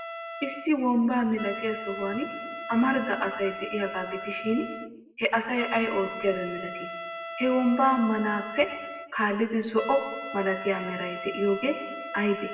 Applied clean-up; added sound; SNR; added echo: none; Trumpet; 10 dB; reverberation time 1.0 s.